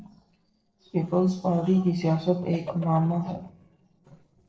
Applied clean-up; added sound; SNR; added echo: neural separator model SepFormer DNS4.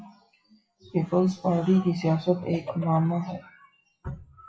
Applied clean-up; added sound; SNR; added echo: classical method WPE with log-MMSE.